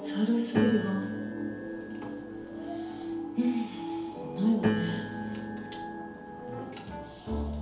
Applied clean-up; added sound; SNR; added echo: none; Piano; 4 dB; reverberation time 2.2 s.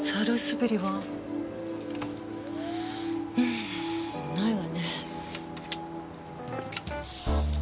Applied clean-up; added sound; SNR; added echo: none; none; none; none.